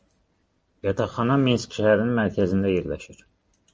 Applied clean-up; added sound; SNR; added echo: none; none; none; none.